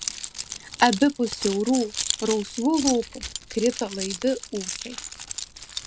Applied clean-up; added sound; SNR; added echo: none; Keys jangling; 7 dB; none.